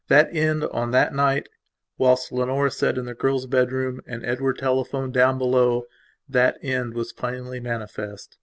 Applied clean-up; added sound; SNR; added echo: none; none; none; none.